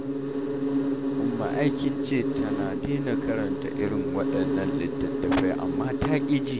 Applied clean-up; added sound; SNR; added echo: none; Insect; -3 dB; none.